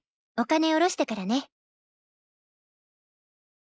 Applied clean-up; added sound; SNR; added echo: neural mask model Resemble Enhance denoiser.